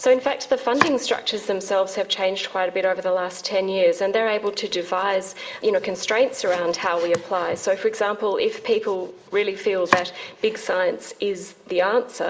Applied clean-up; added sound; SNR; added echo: none; Domestic sounds, home sounds; 13 dB; reverberation time 1.1 s.